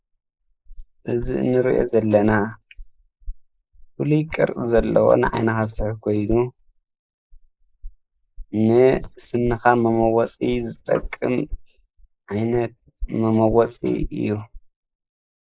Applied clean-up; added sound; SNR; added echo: neural mask model Resemble Enhance denoiser.